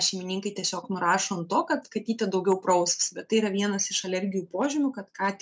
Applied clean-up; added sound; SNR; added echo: none; none; none; none.